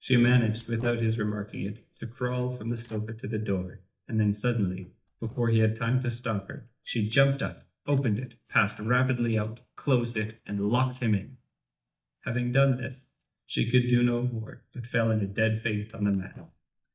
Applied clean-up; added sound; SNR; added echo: neural mask model DeepFilterNet 3.